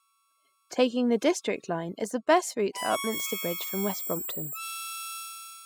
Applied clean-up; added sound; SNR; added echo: classical method spectral subtraction.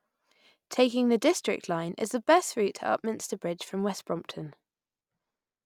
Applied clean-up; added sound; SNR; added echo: none; none; none; none.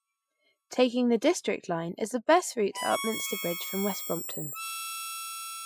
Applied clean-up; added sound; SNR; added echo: classical method Wiener filter.